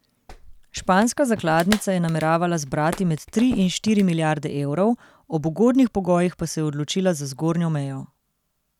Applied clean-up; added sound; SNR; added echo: none; Clapping; 15 dB; none.